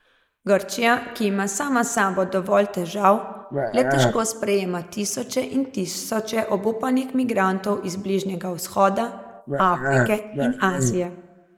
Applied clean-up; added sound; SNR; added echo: neural mask model Resemble Enhance denoiser.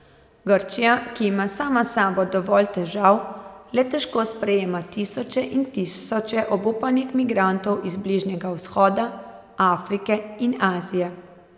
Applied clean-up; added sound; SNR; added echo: none; none; none; none.